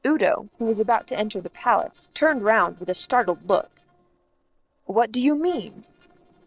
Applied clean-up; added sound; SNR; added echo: neural separator model SepFormer DNS4.